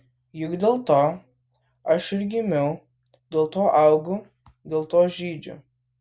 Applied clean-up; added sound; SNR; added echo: none; none; none; none.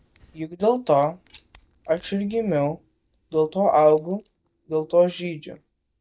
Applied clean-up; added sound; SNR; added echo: neural mask model DeepFilterNet 3.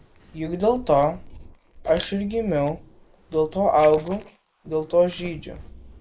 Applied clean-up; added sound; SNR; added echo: neural mask model Resemble Enhance denoiser.